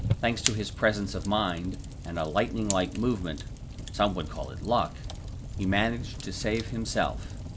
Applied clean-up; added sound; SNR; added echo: none; Fire; 6 dB; none.